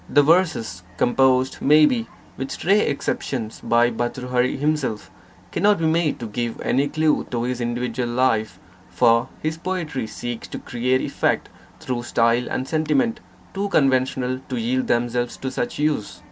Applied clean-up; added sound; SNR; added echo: none; none; none; none.